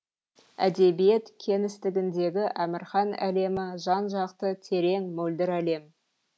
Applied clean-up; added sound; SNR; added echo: none; none; none; none.